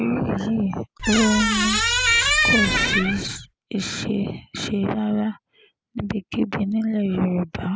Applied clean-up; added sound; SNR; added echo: none; Squeak; -3 dB; none.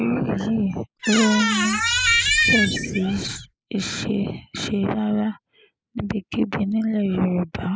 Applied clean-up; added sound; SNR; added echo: neural mask model Resemble Enhance denoiser.